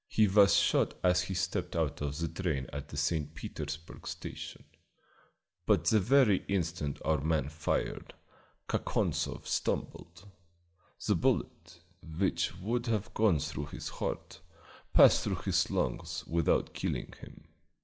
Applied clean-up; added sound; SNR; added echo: none; none; none; none.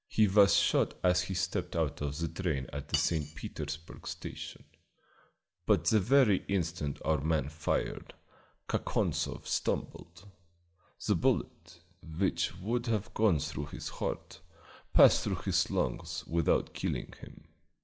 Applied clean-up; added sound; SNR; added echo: none; Cutlery, silverware; 14 dB; none.